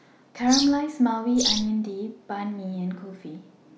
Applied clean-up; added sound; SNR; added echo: none; Bird vocalization, bird call, bird song; 3 dB; none.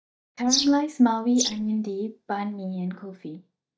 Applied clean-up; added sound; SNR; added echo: neural mask model DeepFilterNet 3.